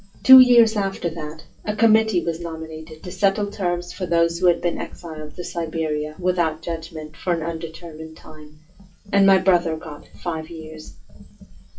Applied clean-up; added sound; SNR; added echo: classical method WPE with log-MMSE.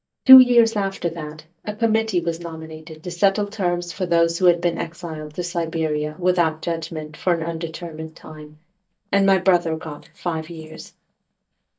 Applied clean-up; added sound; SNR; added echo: neural mask model DeepFilterNet 3.